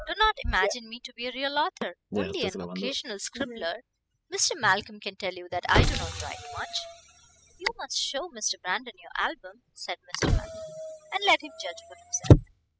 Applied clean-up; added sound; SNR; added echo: classical method spectral subtraction.